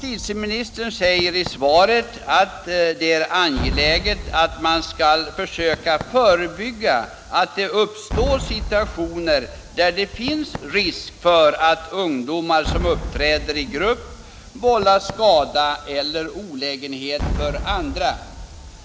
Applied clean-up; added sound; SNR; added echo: none; Cheering / Fireworks; 11 dB; none.